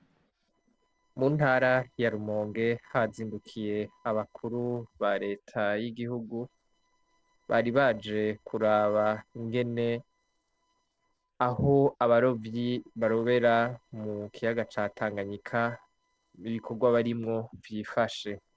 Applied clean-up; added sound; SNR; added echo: neural separator model SepFormer DNS4.